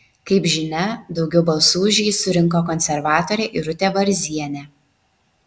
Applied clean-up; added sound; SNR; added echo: none; none; none; none.